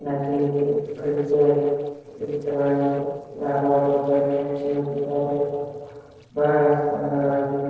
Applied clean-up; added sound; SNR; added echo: neural separator model SepFormer DNS4.